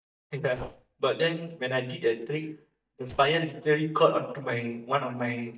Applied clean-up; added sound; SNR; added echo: neural mask model DeepFilterNet 3.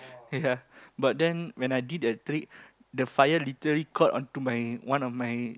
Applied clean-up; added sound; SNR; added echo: none; none; none; none.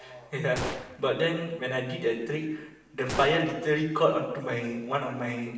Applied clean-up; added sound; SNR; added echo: none; Gunshot, gunfire; 13 dB; reverberation time 1.0 s.